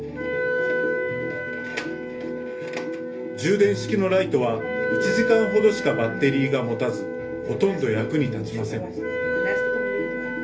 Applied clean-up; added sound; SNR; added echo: none; Wind instrument, woodwind instrument; 4 dB; reverberation time 0.3 s.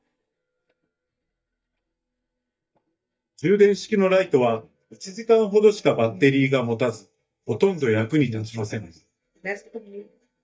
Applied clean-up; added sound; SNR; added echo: neural mask model DeepFilterNet 3.